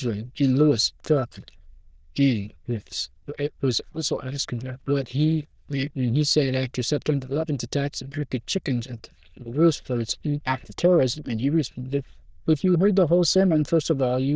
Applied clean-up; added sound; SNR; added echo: neural diffusion model UNIVERSE++.